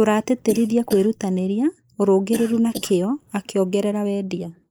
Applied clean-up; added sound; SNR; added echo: neural mask model Resemble Enhance denoiser.